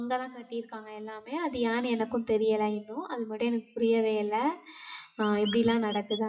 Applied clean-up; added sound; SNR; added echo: classical method WPE with log-MMSE.